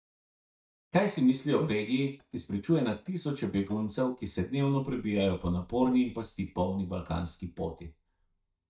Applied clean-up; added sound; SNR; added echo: neural mask model DeepFilterNet 3.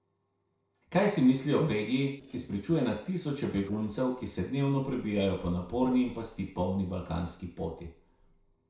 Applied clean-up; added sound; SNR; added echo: neural separator model SepFormer DNS4.